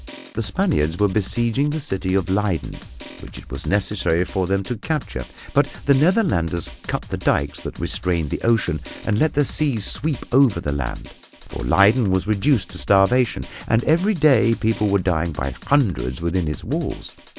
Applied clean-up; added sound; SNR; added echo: none; Drum; 17 dB; none.